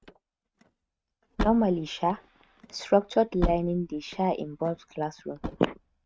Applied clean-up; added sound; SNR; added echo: neural mask model RNNoise.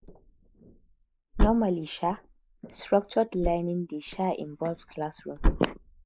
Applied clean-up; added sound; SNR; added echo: neural mask model Resemble Enhance denoiser.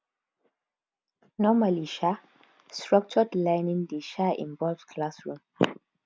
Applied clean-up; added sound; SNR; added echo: none; none; none; none.